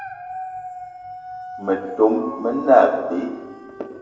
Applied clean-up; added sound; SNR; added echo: none; Dog; 14 dB; reverberation time 1.2 s.